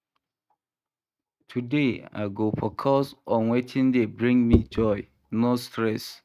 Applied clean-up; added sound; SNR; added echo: neural mask model RNNoise.